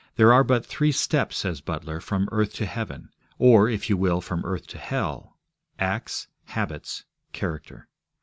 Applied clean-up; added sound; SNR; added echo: none; none; none; none.